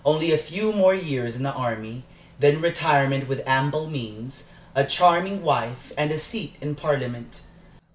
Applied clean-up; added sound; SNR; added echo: none; none; none; none.